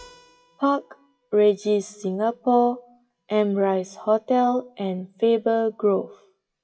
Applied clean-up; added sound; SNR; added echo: classical method WPE with log-MMSE.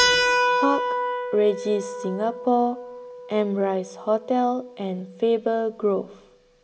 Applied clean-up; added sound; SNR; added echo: none; Keyboard (musical); 3 dB; reverberation time 0.6 s.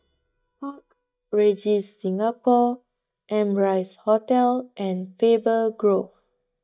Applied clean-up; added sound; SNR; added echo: neural mask model DeepFilterNet 3.